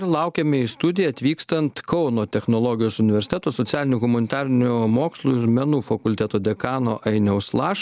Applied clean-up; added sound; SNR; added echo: none; none; none; none.